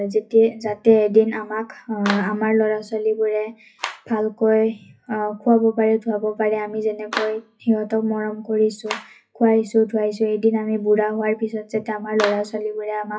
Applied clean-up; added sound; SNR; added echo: classical method WPE with log-MMSE.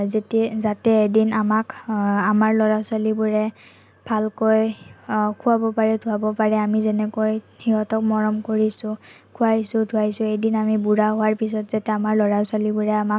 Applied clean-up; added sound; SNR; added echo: none; none; none; none.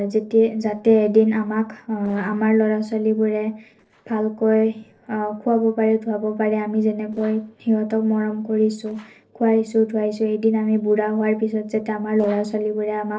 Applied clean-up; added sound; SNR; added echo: neural separator model SepFormer DNS4.